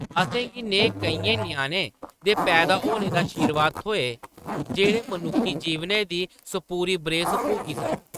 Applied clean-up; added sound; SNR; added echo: neural mask model RNNoise.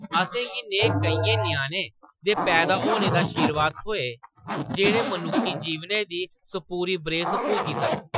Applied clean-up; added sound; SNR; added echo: classical method Wiener filter.